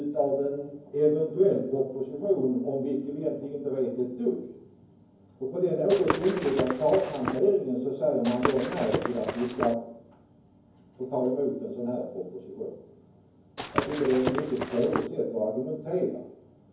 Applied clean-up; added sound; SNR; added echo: none; Walk, footsteps / Run; 4 dB; reverberation time 0.9 s.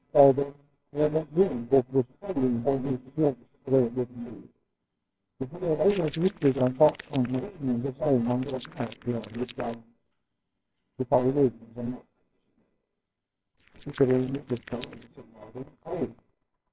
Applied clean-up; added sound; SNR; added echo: neural separator model SepFormer WHAMR!.